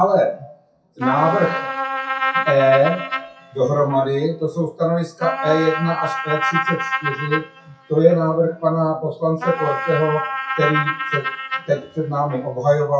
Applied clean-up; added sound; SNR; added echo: classical method WPE with log-MMSE.